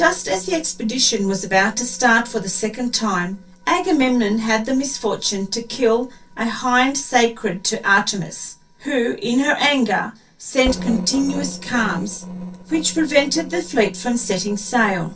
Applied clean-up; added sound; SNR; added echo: neural separator model SepFormer DNS4.